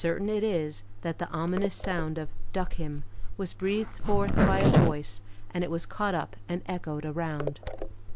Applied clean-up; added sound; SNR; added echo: none; Zipper (clothing); -2 dB; none.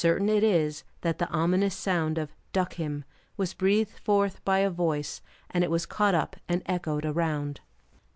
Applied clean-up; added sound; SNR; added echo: none; none; none; none.